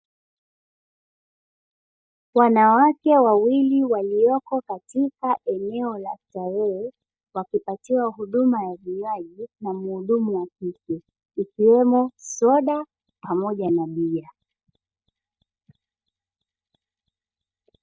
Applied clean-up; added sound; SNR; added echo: neural mask model DeepFilterNet 3.